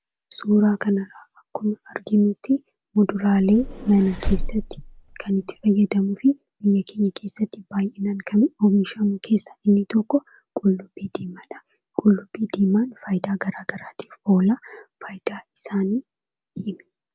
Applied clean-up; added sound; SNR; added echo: none; Vehicle; 7 dB; none.